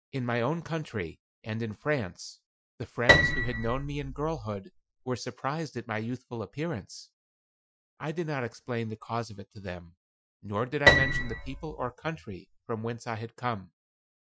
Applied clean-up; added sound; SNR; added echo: classical method Wiener filter.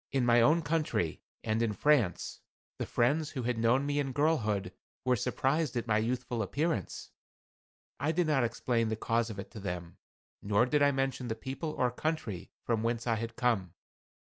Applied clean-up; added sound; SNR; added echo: none; none; none; none.